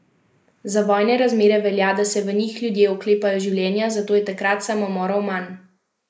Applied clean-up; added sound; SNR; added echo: neural mask model Resemble Enhance denoiser.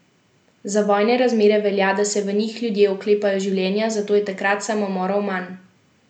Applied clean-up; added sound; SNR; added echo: none; none; none; none.